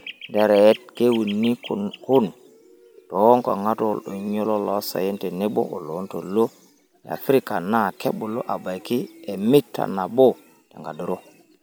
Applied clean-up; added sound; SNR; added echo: none; none; none; none.